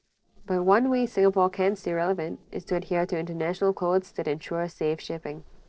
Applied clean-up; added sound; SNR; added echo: neural separator model SepFormer DNS4.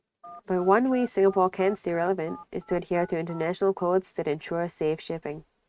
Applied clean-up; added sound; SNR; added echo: neural mask model RNNoise.